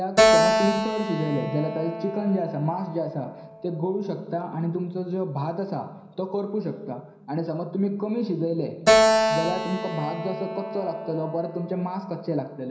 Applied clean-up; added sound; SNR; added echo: none; Keyboard (musical); -1 dB; reverberation time 0.5 s.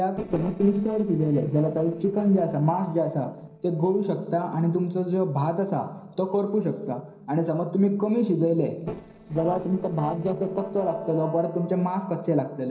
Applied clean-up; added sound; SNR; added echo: neural separator model SepFormer DNS4.